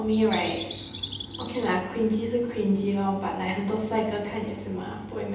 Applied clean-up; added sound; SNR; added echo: none; Bird vocalization, bird call, bird song; 3 dB; reverberation time 0.9 s.